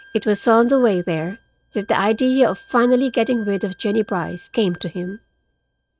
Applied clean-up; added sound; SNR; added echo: neural mask model RNNoise.